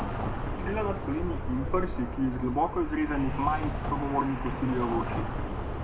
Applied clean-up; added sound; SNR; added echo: none; Traffic noise, roadway noise; 1 dB; none.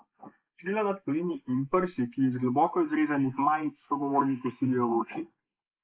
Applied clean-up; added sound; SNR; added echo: neural mask model Resemble Enhance denoiser.